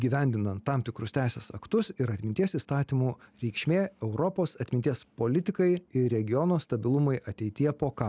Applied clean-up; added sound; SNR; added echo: none; none; none; none.